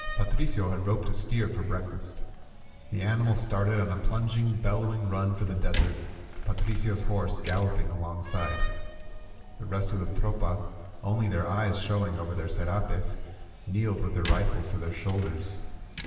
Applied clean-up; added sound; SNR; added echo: none; Slam; 10 dB; reverberation time 1.3 s.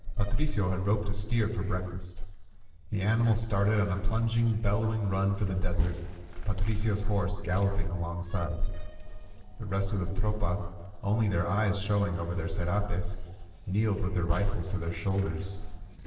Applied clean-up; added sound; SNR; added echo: neural separator model SepFormer DNS4.